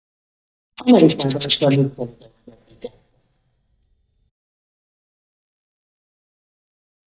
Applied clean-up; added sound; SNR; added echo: neural mask model DeepFilterNet 3.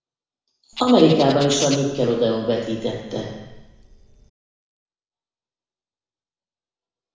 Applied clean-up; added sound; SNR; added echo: none; Bird; 14 dB; reverberation time 1.0 s.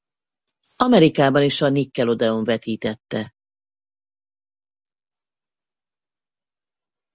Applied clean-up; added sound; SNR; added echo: none; none; none; none.